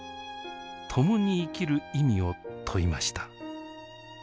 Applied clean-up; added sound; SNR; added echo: none; none; none; none.